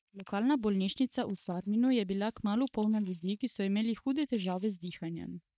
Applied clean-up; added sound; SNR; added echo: neural mask model DeepFilterNet 3.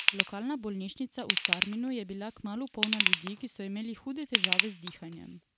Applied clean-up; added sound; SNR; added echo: none; Ratchet, pawl / Tools; -4 dB; none.